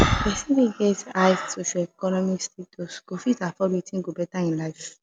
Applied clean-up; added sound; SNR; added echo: none; Breathing; 6 dB; none.